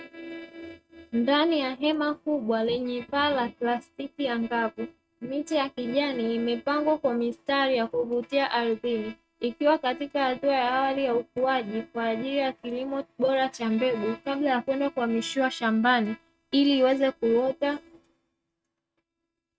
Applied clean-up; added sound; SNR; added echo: neural mask model RNNoise.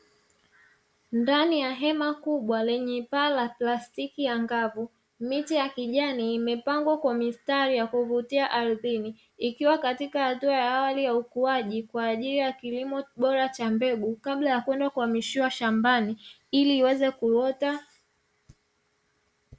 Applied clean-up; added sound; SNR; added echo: none; none; none; none.